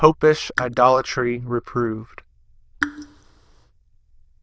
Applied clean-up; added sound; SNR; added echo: neural diffusion model UNIVERSE++.